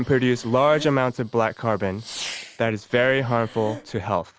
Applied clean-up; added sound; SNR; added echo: none; Breathing + Fireworks; 17 dB; none.